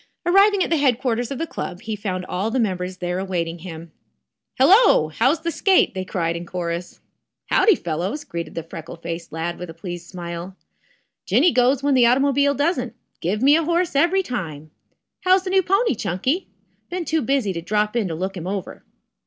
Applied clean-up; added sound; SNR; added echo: none; none; none; none.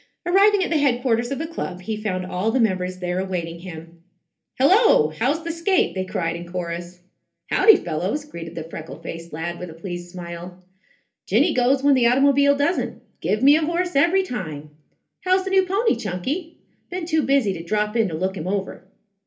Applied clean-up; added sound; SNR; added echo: none; none; none; reverberation time 0.3 s.